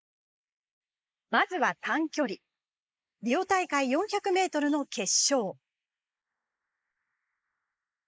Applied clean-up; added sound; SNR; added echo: neural mask model Resemble Enhance denoiser.